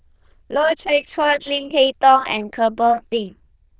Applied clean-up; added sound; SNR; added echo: neural diffusion model UNIVERSE++.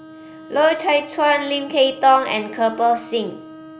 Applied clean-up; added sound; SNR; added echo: none; Bowed string instrument; 19 dB; none.